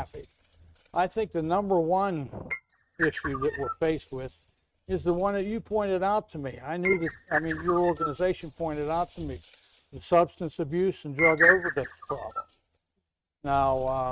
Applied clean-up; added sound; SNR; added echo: neural mask model RNNoise.